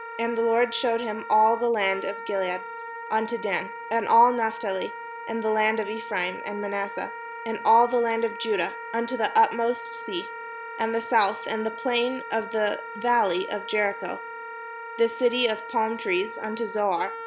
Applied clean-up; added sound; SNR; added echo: none; Wind instrument, woodwind instrument; 11 dB; none.